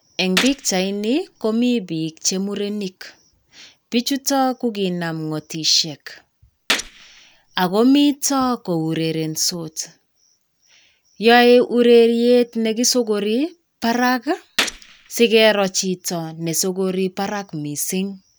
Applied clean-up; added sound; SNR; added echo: none; Gunshot, gunfire; 9 dB; none.